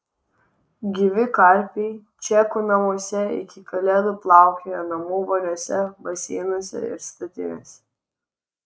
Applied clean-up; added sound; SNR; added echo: neural mask model Resemble Enhance denoiser.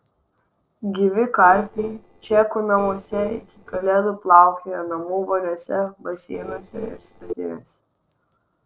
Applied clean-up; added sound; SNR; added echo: neural separator model SepFormer DNS4.